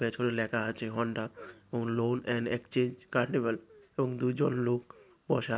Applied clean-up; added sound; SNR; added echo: none; none; none; none.